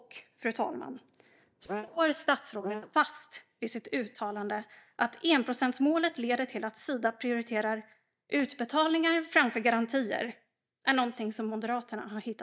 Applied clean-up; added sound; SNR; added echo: neural mask model DeepFilterNet 3.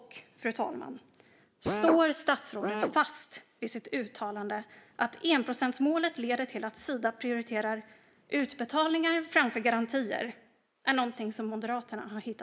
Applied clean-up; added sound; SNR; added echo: neural mask model Resemble Enhance denoiser.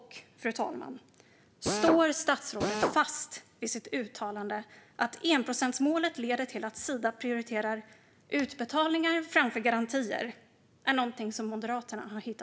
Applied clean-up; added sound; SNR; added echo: none; Drill; 1 dB; none.